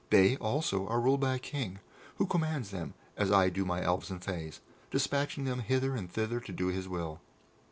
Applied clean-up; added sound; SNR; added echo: none; none; none; none.